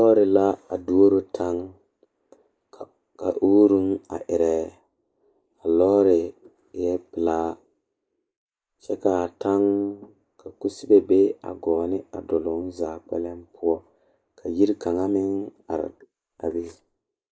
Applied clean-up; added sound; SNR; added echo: neural mask model Resemble Enhance denoiser.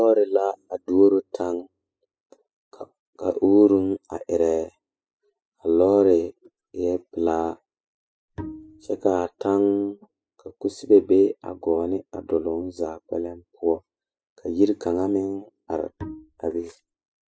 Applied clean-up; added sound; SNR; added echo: classical method spectral subtraction.